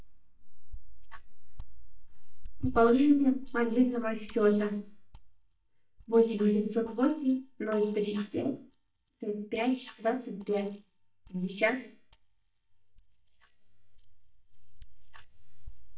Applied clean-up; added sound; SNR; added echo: neural mask model DeepFilterNet 3.